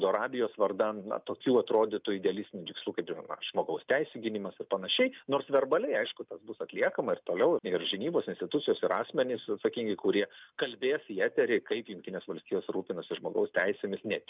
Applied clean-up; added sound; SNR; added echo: none; none; none; none.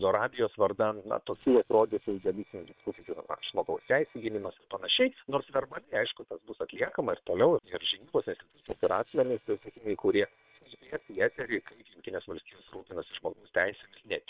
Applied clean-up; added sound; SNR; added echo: neural separator model SepFormer WHAM!.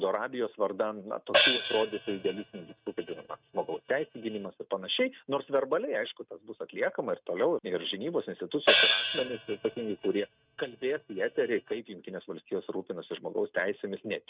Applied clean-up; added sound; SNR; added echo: neural mask model RNNoise.